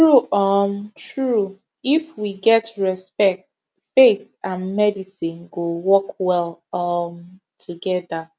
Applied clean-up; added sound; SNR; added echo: none; none; none; none.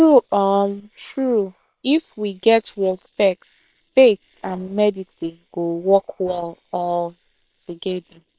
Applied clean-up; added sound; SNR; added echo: neural separator model SepFormer WHAM!.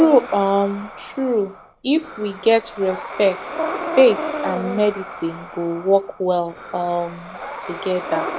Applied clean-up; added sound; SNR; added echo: none; Breathing; 9 dB; none.